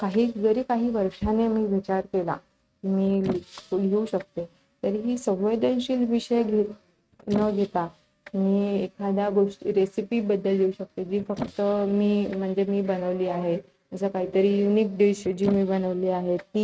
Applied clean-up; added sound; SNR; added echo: neural mask model RNNoise.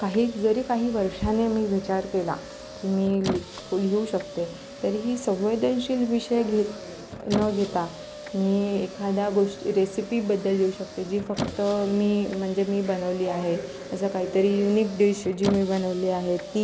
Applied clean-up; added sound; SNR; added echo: none; Squeak; 13 dB; none.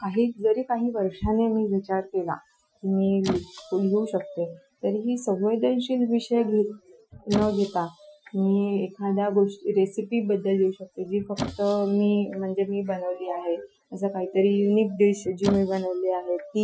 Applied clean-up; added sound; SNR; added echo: classical method Wiener filter.